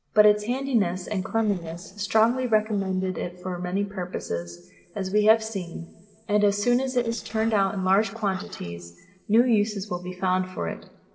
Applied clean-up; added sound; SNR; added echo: neural separator model SepFormer DNS4.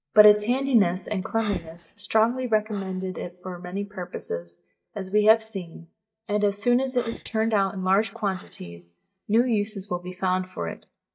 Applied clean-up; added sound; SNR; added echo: neural mask model DeepFilterNet 3.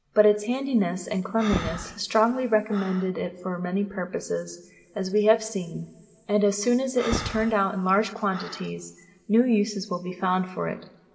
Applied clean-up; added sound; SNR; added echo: none; Breathing; 14 dB; reverberation time 2.9 s.